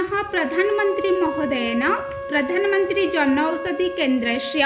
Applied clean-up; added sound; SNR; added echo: none; Wind instrument, woodwind instrument; 8 dB; none.